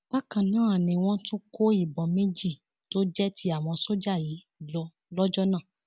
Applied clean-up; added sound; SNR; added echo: none; none; none; none.